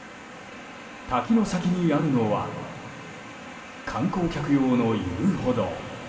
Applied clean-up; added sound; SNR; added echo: none; none; none; reverberation time 2.0 s.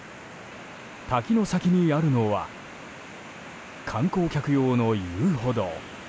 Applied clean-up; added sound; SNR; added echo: none; none; none; none.